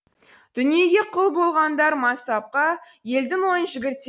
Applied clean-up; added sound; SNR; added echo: none; none; none; none.